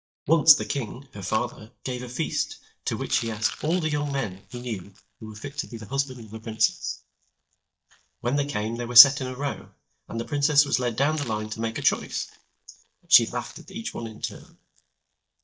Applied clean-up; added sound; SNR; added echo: neural mask model DeepFilterNet 3.